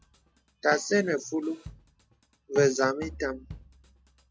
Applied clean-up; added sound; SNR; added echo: none; Drum kit; 17 dB; none.